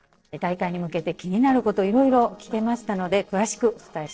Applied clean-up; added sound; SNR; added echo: neural separator model SepFormer DNS4.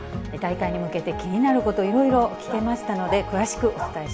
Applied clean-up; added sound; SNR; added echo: none; Bark; 16 dB; none.